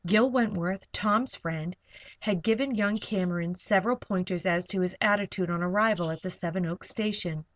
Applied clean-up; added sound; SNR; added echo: none; Rattle (instrument); 18 dB; none.